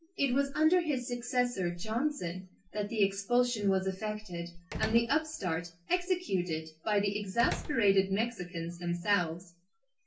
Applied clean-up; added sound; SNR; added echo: none; Slam; 13 dB; reverberation time 0.2 s.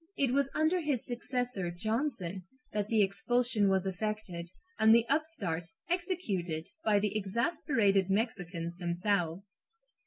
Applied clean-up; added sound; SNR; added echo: none; none; none; none.